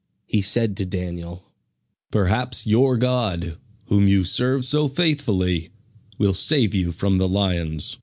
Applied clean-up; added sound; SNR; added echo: none; none; none; none.